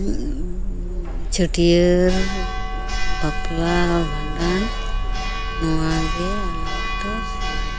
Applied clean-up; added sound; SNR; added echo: none; Church bell; -1 dB; none.